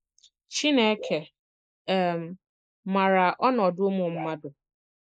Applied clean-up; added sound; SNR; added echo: neural mask model Resemble Enhance denoiser.